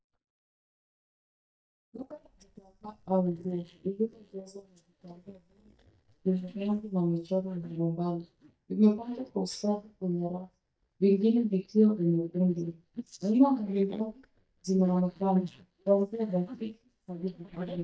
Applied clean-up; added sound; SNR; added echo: neural mask model DeepFilterNet 3.